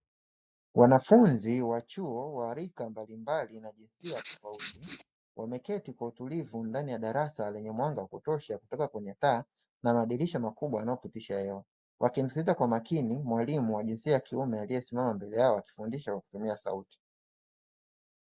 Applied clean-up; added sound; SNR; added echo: neural mask model Resemble Enhance denoiser.